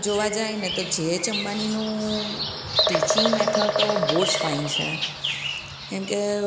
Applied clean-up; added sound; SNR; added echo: none; Bird vocalization, bird call, bird song; -1 dB; none.